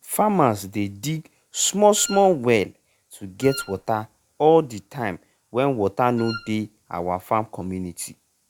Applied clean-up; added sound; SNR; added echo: none; Wind instrument, woodwind instrument; 15 dB; none.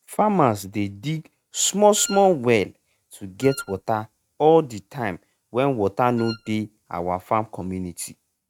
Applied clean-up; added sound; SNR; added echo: neural mask model RNNoise.